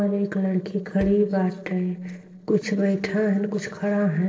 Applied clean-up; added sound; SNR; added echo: neural separator model SepFormer DNS4.